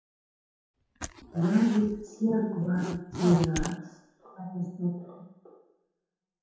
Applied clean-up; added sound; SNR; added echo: none; Zipper (clothing); 7 dB; reverberation time 0.9 s.